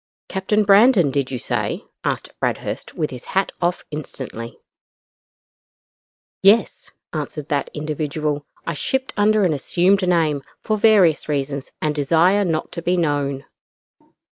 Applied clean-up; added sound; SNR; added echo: none; none; none; none.